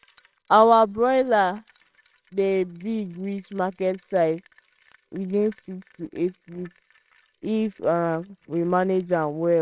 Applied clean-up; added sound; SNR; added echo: neural separator model SepFormer WHAMR!.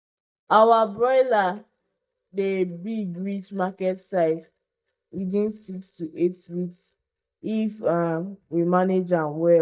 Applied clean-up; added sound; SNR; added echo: neural mask model DeepFilterNet 3.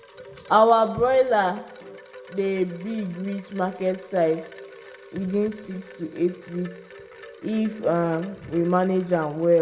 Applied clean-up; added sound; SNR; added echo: none; Wind chime; 19 dB; reverberation time 0.7 s.